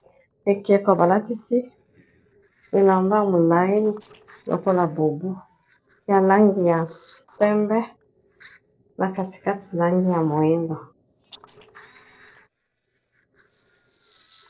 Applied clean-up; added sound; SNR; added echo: neural separator model SepFormer DNS4.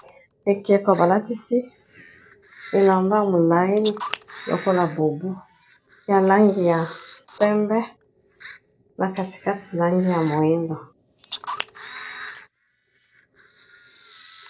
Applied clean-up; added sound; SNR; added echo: none; Camera; 18 dB; none.